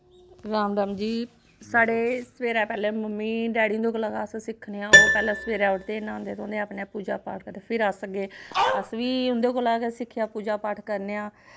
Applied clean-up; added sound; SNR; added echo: none; Piano + Dog; 2 dB; none.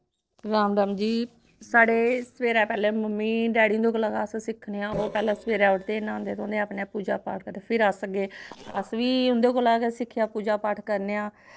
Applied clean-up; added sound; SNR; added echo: neural separator model SepFormer DNS4.